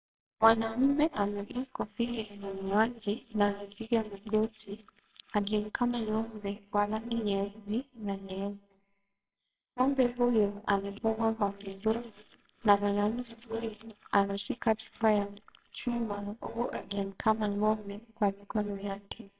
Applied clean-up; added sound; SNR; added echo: neural separator model SepFormer WHAMR!.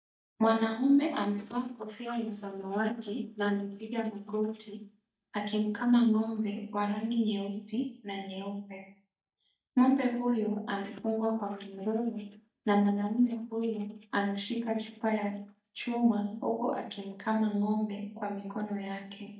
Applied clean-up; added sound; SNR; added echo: neural mask model DeepFilterNet 3.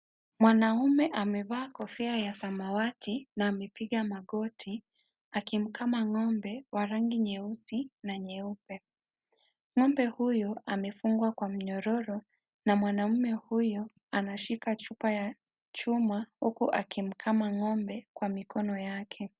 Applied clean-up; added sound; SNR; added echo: none; none; none; none.